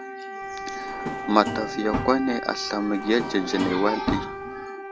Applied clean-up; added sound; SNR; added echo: none; Drawer open or close + Wind instrument, woodwind instrument; 6 dB; none.